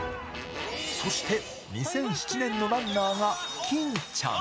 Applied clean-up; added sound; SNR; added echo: none; Fart; 10 dB; none.